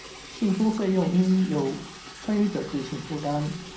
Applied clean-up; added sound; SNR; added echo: none; Liquid; 16 dB; reverberation time 0.6 s.